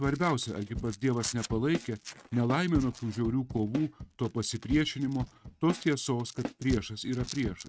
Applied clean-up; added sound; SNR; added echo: neural mask model RNNoise.